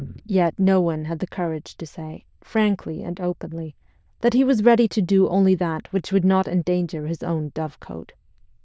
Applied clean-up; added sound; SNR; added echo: neural diffusion model UNIVERSE++.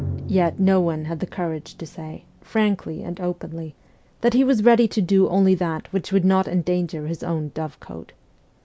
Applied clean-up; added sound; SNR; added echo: none; Drum; 18 dB; none.